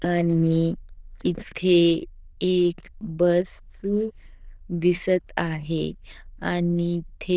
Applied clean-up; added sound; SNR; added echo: neural diffusion model UNIVERSE++.